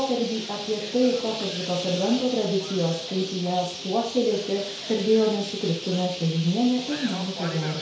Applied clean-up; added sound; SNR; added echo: none; Bird; 10 dB; reverberation time 0.5 s.